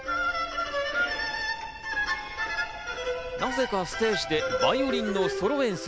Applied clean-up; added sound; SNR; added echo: none; none; none; none.